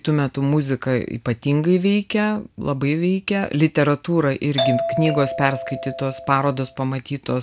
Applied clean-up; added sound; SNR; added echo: none; Doorbell; 5 dB; none.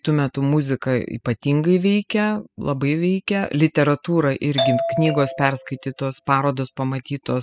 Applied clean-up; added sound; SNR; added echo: classical method spectral subtraction.